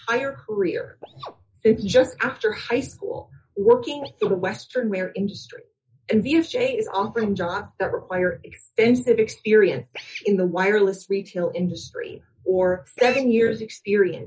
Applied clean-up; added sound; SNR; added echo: neural mask model Resemble Enhance denoiser.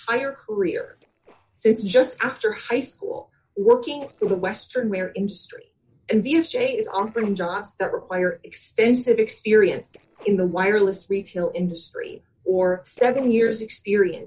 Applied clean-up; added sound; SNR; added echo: neural separator model SepFormer DNS4.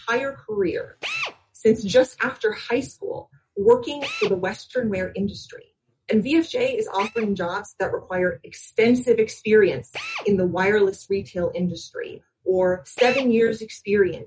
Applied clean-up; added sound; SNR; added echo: neural mask model RNNoise.